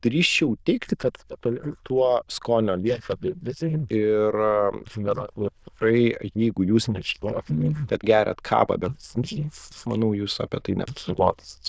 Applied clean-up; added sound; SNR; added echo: neural diffusion model UNIVERSE++.